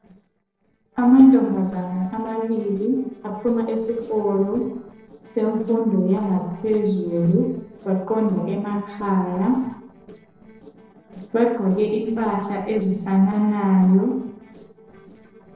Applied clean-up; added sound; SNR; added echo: neural separator model SepFormer DNS4.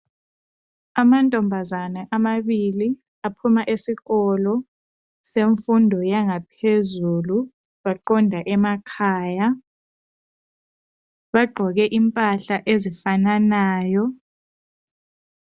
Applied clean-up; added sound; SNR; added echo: none; none; none; none.